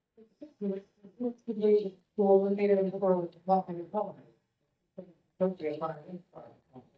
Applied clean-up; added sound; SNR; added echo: neural mask model DeepFilterNet 3.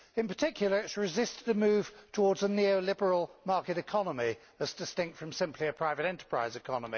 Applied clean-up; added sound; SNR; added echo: none; none; none; none.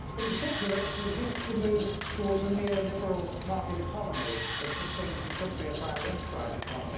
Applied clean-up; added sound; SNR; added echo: none; Sawing; 2 dB; reverberation time 0.9 s.